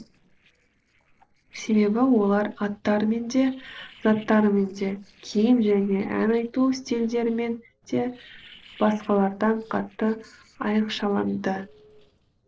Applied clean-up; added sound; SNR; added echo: neural separator model SepFormer DNS4.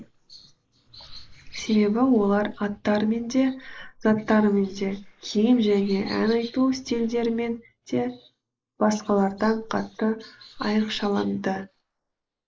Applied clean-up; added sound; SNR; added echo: neural mask model Resemble Enhance denoiser.